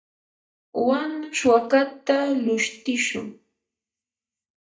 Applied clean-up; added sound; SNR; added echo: neural mask model DeepFilterNet 3.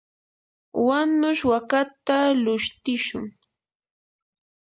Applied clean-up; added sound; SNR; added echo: none; none; none; none.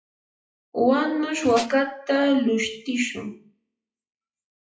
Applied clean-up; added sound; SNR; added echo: classical method WPE with log-MMSE.